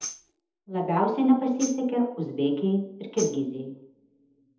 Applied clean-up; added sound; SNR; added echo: none; Tambourine; 16 dB; reverberation time 0.7 s.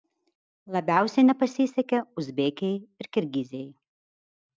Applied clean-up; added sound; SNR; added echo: none; none; none; none.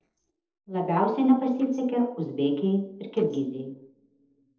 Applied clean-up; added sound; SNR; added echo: neural separator model SepFormer DNS4.